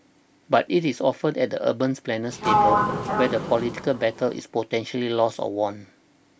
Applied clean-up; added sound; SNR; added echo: none; Sliding door; -1 dB; none.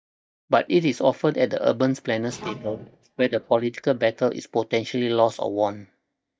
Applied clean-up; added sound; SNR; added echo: neural mask model DeepFilterNet 3.